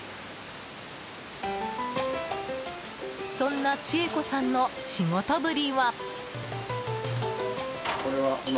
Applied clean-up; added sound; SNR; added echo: none; Water; 11 dB; none.